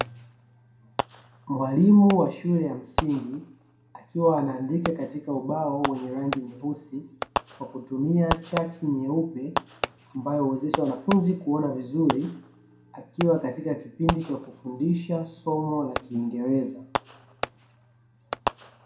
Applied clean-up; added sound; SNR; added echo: none; Fireworks; 9 dB; reverberation time 0.4 s.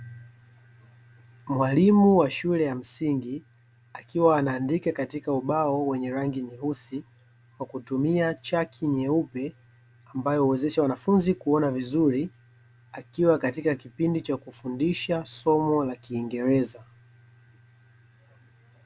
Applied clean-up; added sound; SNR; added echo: none; none; none; none.